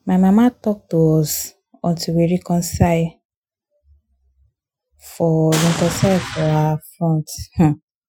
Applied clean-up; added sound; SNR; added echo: classical method Wiener filter.